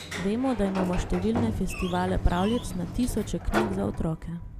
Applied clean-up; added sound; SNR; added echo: none; Sliding door; 7 dB; none.